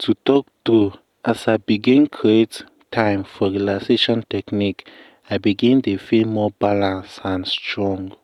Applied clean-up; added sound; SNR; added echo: none; none; none; none.